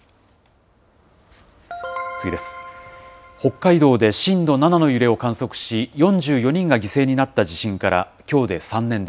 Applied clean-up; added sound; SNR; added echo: none; none; none; none.